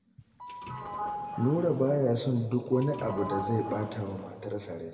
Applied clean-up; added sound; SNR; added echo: none; Sliding door / Doorbell; 10 dB; reverberation time 1.8 s.